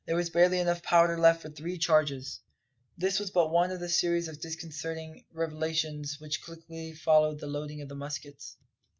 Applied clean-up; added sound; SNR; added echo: none; none; none; none.